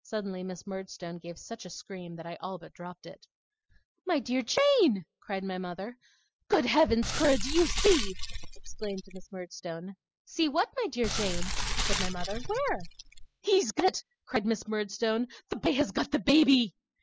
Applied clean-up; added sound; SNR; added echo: classical method spectral subtraction.